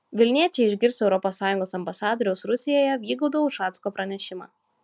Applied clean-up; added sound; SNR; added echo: none; none; none; none.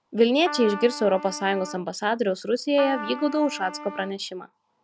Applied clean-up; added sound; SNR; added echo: none; Trumpet; 13 dB; none.